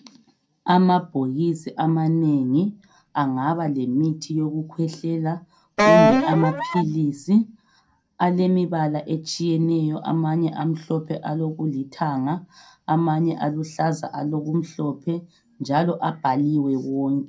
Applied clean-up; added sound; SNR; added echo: none; Wind instrument, woodwind instrument; -4 dB; reverberation time 0.2 s.